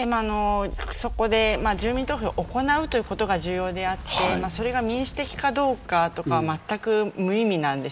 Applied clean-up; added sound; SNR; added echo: none; Wind; 12 dB; none.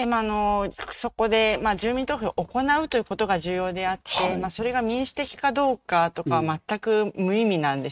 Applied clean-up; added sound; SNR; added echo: neural mask model RNNoise.